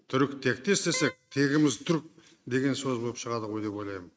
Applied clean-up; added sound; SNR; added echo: neural mask model RNNoise.